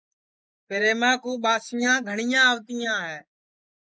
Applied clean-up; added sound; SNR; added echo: neural mask model Resemble Enhance denoiser.